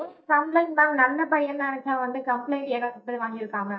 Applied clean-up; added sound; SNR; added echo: neural mask model DeepFilterNet 3.